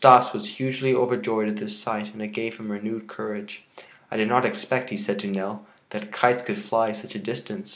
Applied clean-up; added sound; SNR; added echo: none; none; none; none.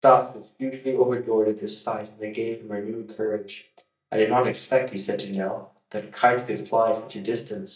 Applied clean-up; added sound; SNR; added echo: neural mask model DeepFilterNet 3.